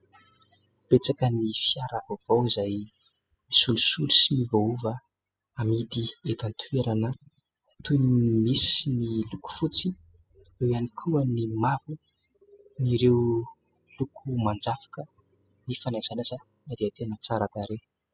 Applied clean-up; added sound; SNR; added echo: classical method spectral subtraction.